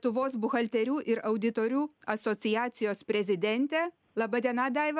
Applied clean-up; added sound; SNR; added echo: none; none; none; none.